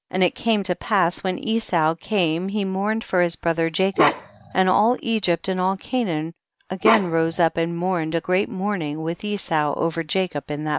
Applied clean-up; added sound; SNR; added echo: none; Bark; 2 dB; none.